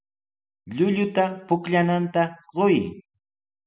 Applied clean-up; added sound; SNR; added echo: none; none; none; none.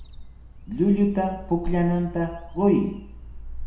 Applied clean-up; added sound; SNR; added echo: none; Bird vocalization, bird call, bird song; 10 dB; reverberation time 0.6 s.